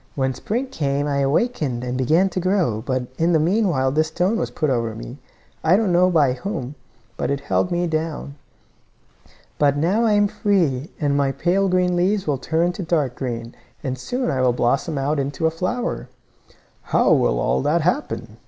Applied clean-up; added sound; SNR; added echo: none; none; none; none.